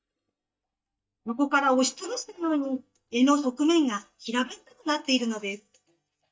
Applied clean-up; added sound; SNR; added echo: neural mask model DeepFilterNet 3.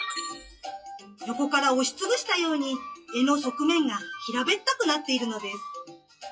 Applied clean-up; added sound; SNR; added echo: classical method WPE with log-MMSE.